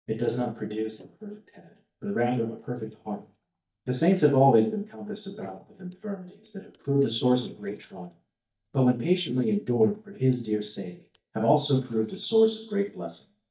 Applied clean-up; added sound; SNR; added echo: neural mask model DeepFilterNet 3.